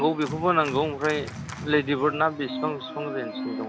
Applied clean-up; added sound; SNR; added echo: none; Organ; 9 dB; none.